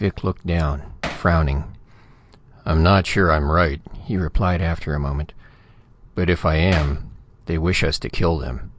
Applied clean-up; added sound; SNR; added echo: none; Hammer; 9 dB; none.